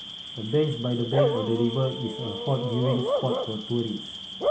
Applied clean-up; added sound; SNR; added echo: none; Bark / Cricket; 2 dB; none.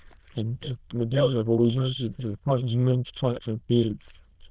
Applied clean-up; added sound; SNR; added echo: neural diffusion model UNIVERSE++.